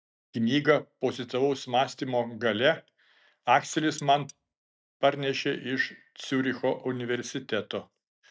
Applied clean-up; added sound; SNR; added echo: neural mask model DeepFilterNet 3.